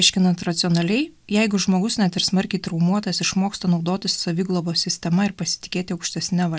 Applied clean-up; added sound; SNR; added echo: none; none; none; none.